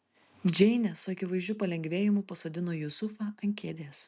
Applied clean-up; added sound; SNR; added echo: none; none; none; none.